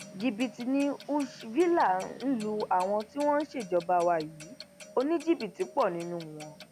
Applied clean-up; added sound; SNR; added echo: none; Clock; 19 dB; none.